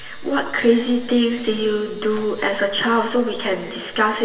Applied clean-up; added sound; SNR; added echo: none; none; none; reverberation time 1.8 s.